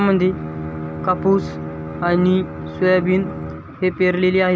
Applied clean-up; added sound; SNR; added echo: none; Bowed string instrument; 11 dB; none.